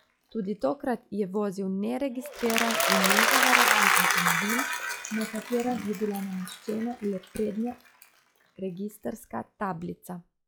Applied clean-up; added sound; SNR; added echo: classical method log-MMSE.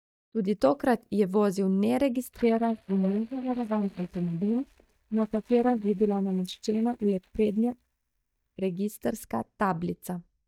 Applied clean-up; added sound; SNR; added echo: neural mask model DeepFilterNet 3.